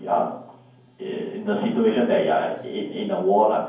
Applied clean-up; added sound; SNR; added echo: none; none; none; reverberation time 0.9 s.